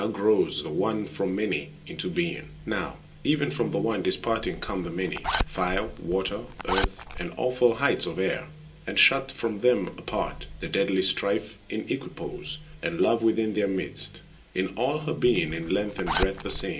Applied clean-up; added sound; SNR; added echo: none; Zipper (clothing); 4 dB; reverberation time 0.2 s.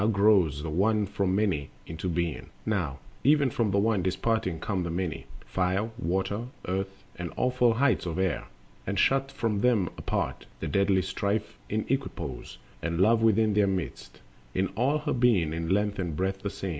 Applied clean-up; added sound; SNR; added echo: none; none; none; none.